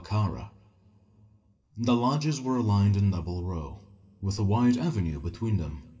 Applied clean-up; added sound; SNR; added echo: none; none; none; reverberation time 2.7 s.